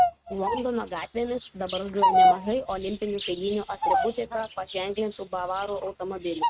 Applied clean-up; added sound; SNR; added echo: neural mask model RNNoise.